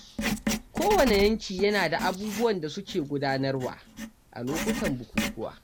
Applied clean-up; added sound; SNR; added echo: none; Writing; 6 dB; none.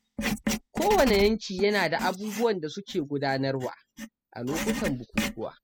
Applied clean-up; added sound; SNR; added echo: classical method spectral subtraction.